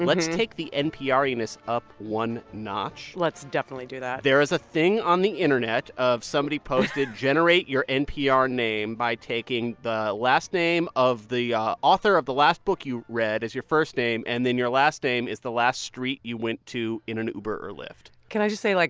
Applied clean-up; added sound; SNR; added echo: none; none; none; none.